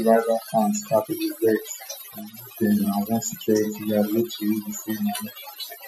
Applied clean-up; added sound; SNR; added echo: classical method Wiener filter.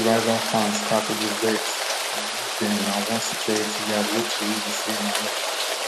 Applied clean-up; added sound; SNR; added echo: none; Rain; 0 dB; none.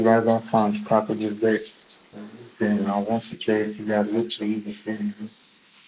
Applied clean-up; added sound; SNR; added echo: neural mask model Resemble Enhance denoiser.